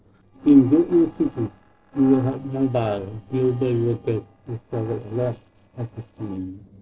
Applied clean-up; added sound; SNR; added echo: neural separator model SepFormer DNS4.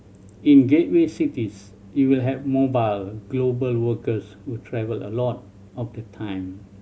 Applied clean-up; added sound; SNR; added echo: none; none; none; none.